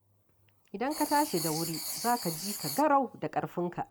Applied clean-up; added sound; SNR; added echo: none; Writing; 9 dB; none.